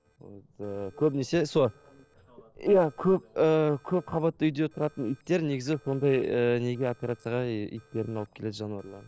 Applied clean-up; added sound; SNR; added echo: neural separator model SepFormer DNS4.